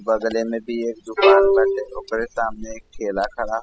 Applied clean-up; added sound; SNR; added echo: classical method spectral subtraction.